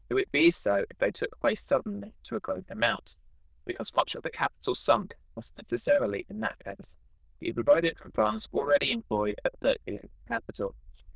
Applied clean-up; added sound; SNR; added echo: neural diffusion model UNIVERSE++.